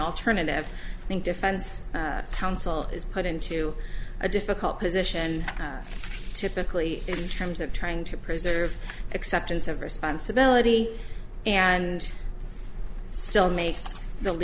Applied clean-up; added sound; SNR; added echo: none; none; none; none.